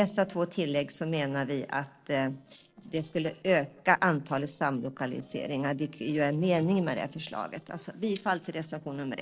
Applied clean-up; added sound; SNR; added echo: neural separator model SepFormer DNS4.